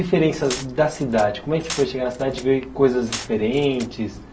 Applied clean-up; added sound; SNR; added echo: none; Glass; 14 dB; none.